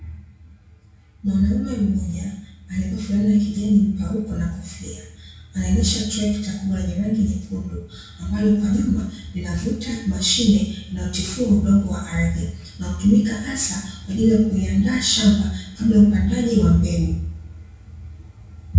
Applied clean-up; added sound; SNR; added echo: none; none; none; reverberation time 0.6 s.